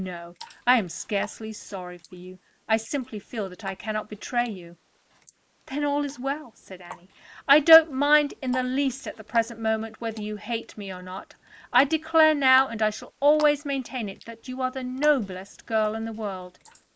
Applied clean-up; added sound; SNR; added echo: neural mask model Resemble Enhance denoiser.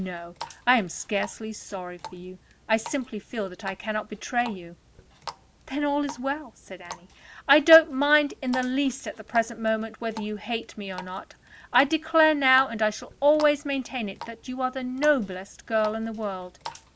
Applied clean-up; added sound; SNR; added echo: none; Water tap, faucet; 19 dB; none.